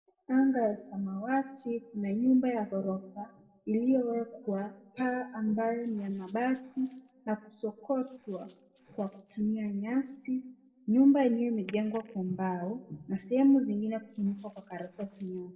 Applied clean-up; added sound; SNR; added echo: neural separator model SepFormer DNS4.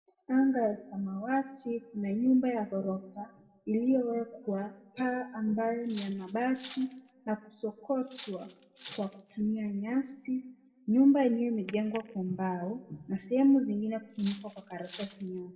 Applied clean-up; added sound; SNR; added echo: none; Cutlery, silverware; 8 dB; reverberation time 0.8 s.